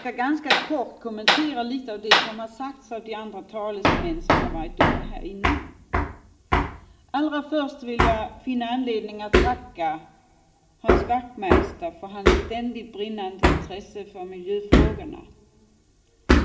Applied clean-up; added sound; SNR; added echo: none; Hammer; -5 dB; reverberation time 2.4 s.